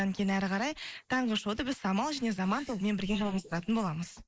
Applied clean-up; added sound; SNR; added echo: neural mask model Resemble Enhance denoiser.